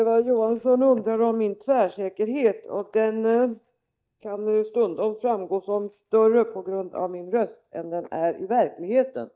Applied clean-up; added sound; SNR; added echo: neural mask model DeepFilterNet 3.